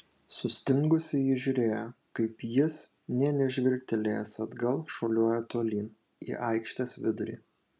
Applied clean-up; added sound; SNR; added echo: none; none; none; none.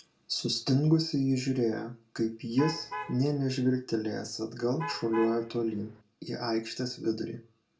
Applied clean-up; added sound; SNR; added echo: none; Alarm / Truck; 11 dB; reverberation time 0.2 s.